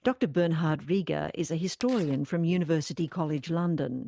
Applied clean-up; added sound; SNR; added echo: neural mask model RNNoise.